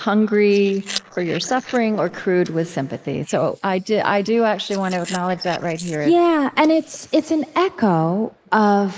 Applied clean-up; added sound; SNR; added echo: neural mask model Resemble Enhance denoiser.